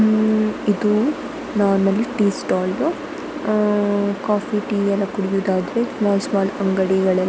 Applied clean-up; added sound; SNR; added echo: none; none; none; none.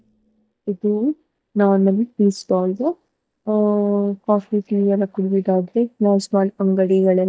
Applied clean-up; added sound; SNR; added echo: neural mask model DeepFilterNet 3.